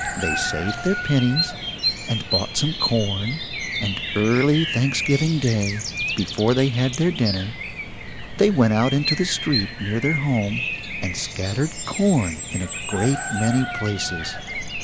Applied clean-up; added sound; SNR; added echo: none; Bird vocalization, bird call, bird song; 6 dB; none.